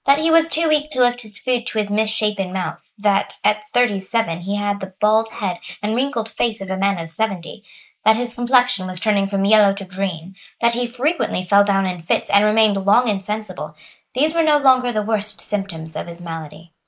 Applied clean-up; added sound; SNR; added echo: neural mask model Resemble Enhance denoiser.